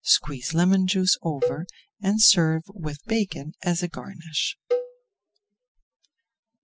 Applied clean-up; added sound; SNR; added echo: classical method spectral subtraction.